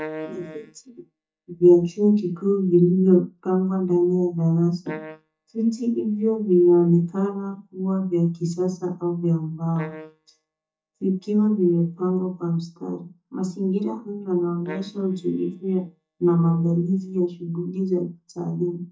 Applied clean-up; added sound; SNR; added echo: neural mask model DeepFilterNet 3.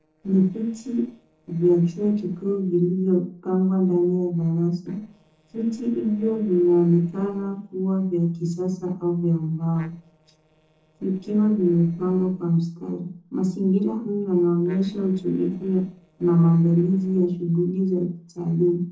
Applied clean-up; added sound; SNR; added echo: neural separator model SepFormer DNS4.